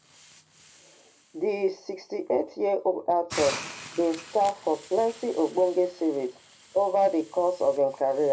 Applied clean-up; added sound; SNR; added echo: none; Hiss; 17 dB; reverberation time 0.3 s.